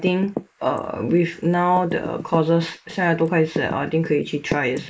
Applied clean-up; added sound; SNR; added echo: neural mask model Resemble Enhance denoiser.